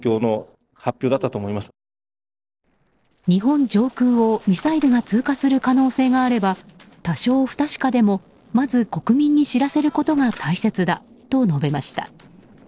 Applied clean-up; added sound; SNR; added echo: neural separator model SepFormer DNS4.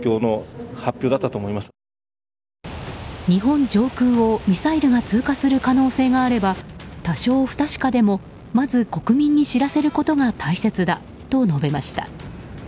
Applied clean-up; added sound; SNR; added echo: none; none; none; none.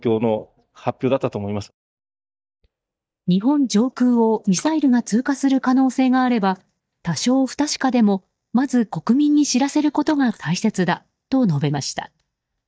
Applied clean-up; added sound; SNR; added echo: neural mask model DeepFilterNet 3.